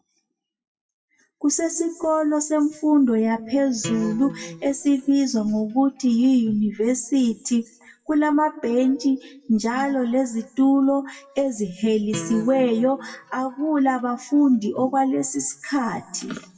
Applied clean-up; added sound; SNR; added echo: classical method WPE with log-MMSE.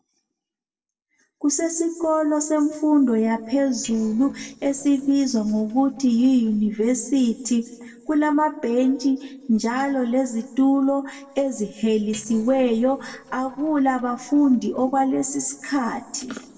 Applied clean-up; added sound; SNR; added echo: neural separator model SepFormer DNS4.